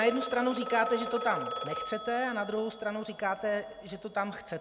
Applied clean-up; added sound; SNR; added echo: none; Telephone; 8 dB; none.